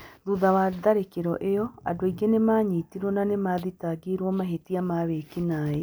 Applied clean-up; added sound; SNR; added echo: none; none; none; none.